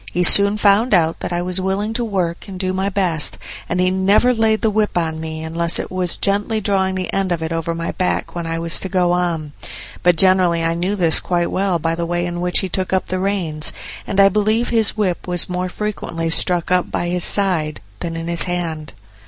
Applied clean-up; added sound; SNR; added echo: none; none; none; none.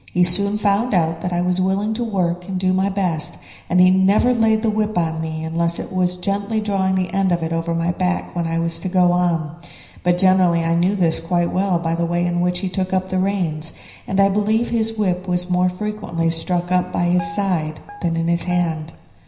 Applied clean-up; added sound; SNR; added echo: none; Guitar; 17 dB; reverberation time 0.9 s.